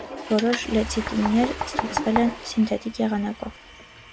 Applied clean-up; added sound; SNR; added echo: none; Knock + Toilet flush / Water; 7 dB; none.